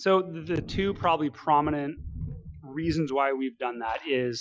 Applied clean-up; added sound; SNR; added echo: classical method Wiener filter.